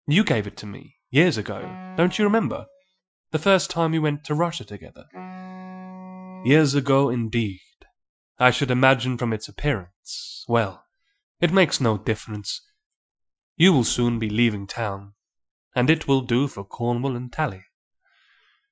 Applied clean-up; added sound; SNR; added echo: classical method Wiener filter.